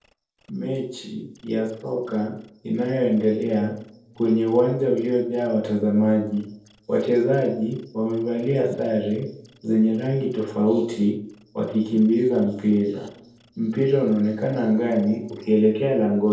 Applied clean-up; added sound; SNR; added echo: neural separator model SepFormer DNS4.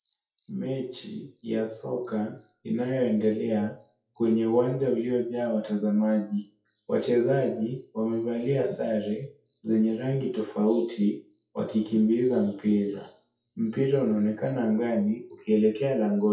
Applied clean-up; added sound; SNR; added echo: classical method WPE with log-MMSE.